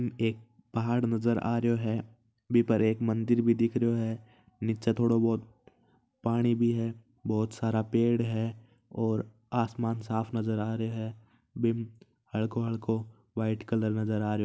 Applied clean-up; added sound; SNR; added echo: none; none; none; none.